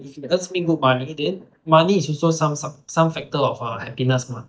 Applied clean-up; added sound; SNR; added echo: neural mask model DeepFilterNet 3.